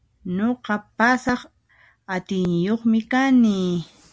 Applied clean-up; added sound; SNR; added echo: none; none; none; none.